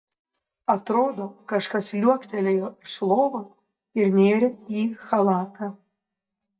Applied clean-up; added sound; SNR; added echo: neural mask model DeepFilterNet 3.